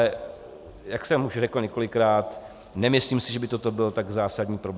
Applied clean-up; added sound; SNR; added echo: none; none; none; none.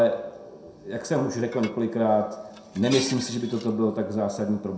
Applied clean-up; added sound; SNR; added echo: none; Dishes, pots, and pans; 16 dB; reverberation time 0.6 s.